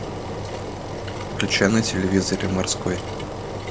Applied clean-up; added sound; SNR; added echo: none; Engine; 5 dB; none.